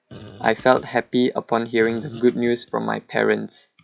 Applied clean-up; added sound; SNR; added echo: classical method log-MMSE.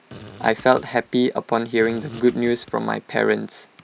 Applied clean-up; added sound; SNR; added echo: none; Fart; 19 dB; none.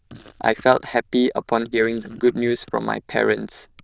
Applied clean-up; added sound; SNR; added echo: neural diffusion model UNIVERSE++.